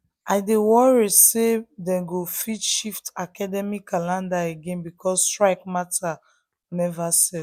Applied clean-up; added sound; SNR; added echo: none; none; none; none.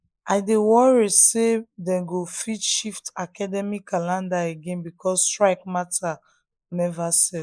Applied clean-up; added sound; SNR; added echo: neural mask model Resemble Enhance denoiser.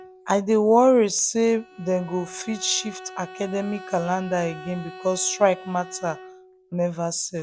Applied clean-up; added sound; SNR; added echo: none; Bowed string instrument; 19 dB; none.